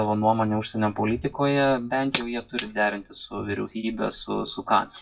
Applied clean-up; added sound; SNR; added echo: classical method WPE with log-MMSE.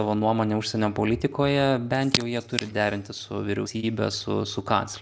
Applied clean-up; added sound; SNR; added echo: none; none; none; none.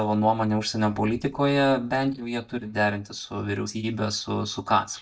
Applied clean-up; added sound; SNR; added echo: neural mask model DeepFilterNet 3.